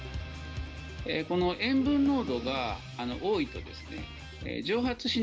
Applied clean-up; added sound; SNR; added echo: none; none; none; none.